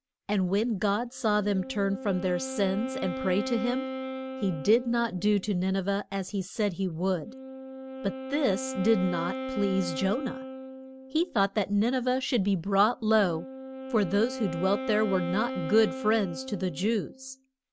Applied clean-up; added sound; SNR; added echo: none; Wind instrument, woodwind instrument; 9 dB; none.